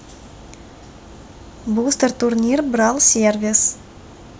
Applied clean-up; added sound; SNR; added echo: none; none; none; none.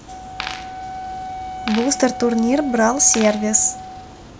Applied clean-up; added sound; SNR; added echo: none; Coin (dropping) + Wind instrument, woodwind instrument; 11 dB; none.